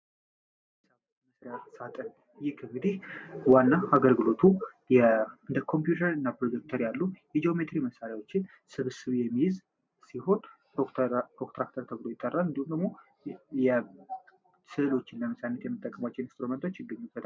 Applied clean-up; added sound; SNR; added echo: none; none; none; none.